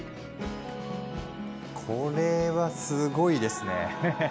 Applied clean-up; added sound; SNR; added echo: none; Printer; 19 dB; none.